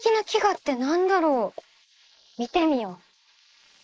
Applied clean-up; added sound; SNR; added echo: neural mask model Resemble Enhance denoiser.